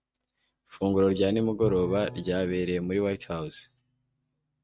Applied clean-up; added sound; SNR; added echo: neural mask model RNNoise.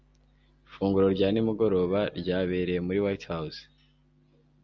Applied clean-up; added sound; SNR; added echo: none; none; none; none.